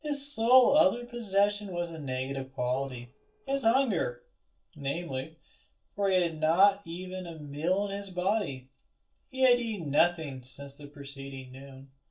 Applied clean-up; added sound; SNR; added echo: neural separator model SepFormer DNS4.